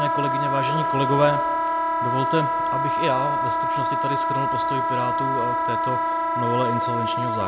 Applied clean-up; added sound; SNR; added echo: none; Wind instrument, woodwind instrument; -4 dB; none.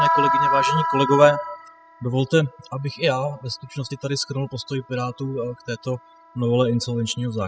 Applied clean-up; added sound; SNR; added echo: classical method spectral subtraction.